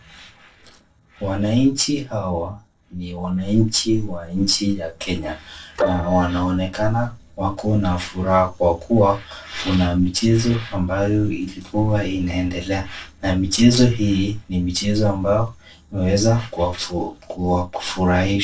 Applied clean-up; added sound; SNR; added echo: neural separator model SepFormer DNS4.